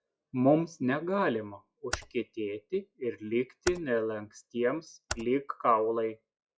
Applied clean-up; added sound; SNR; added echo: classical method log-MMSE.